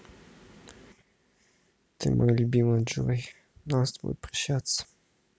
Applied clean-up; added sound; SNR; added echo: none; none; none; none.